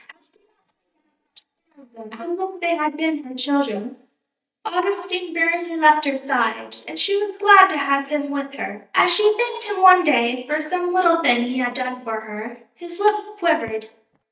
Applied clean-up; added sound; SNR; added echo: neural mask model DeepFilterNet 3.